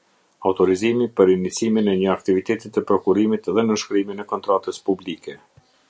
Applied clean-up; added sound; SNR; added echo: none; none; none; none.